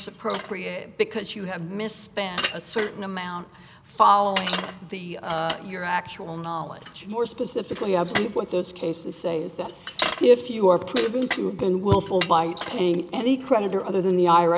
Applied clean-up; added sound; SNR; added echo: none; Bicycle; 10 dB; none.